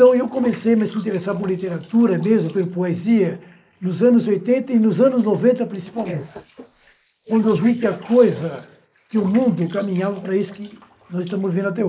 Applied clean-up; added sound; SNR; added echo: neural mask model Resemble Enhance denoiser.